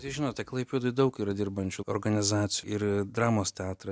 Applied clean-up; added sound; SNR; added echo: none; none; none; none.